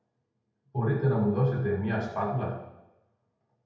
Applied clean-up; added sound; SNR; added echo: none; none; none; reverberation time 0.8 s.